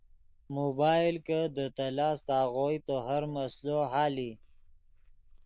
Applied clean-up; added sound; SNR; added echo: neural diffusion model UNIVERSE++.